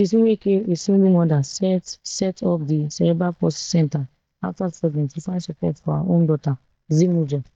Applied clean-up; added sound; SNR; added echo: neural mask model DeepFilterNet 3.